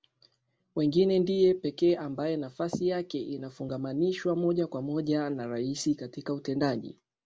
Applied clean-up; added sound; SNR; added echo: none; none; none; none.